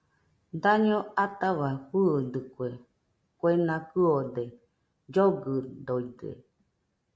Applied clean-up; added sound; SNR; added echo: none; none; none; none.